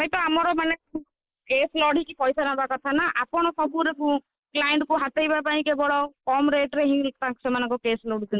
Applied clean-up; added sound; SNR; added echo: neural mask model Resemble Enhance denoiser.